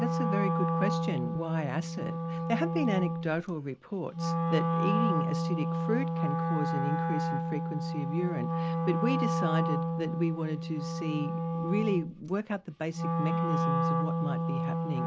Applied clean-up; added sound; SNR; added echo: none; Wind instrument, woodwind instrument; -3 dB; none.